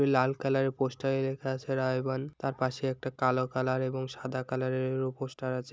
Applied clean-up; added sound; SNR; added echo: none; none; none; none.